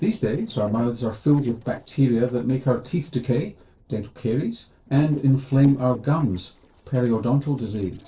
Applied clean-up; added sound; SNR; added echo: neural separator model SepFormer DNS4.